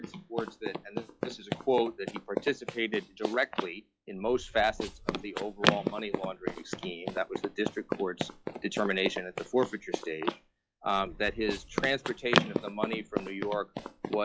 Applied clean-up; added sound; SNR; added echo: classical method log-MMSE.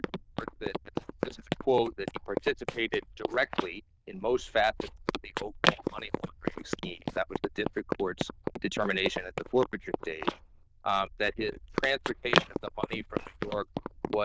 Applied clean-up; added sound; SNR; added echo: neural diffusion model UNIVERSE++.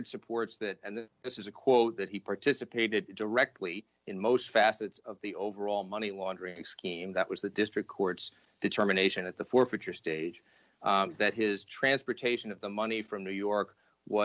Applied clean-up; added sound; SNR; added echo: none; none; none; none.